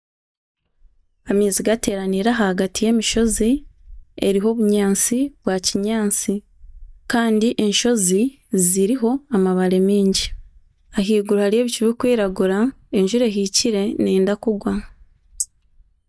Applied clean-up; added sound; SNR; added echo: neural mask model DeepFilterNet 3.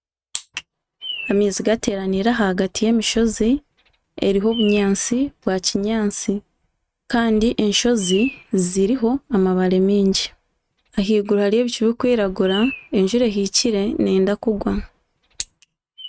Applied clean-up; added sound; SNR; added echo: neural mask model RNNoise.